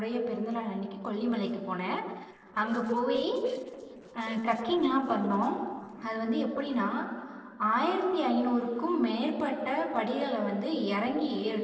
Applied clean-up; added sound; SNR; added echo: neural separator model SepFormer DNS4.